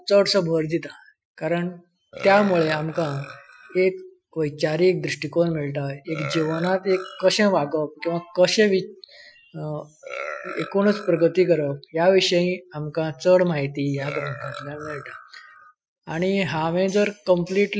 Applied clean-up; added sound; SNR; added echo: classical method Wiener filter.